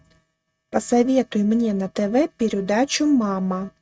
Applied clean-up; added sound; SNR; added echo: neural mask model RNNoise.